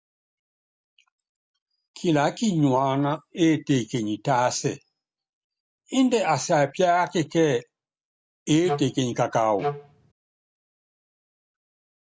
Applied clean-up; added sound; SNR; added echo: none; Wind instrument, woodwind instrument; 6 dB; none.